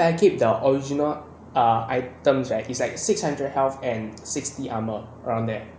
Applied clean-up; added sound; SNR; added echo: none; none; none; none.